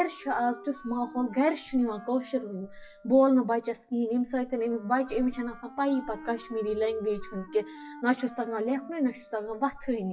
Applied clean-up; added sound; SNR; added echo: classical method WPE with log-MMSE.